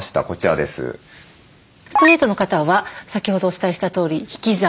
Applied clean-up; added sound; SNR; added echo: none; none; none; none.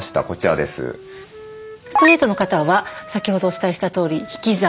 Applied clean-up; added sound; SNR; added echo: none; Wind instrument, woodwind instrument; 18 dB; none.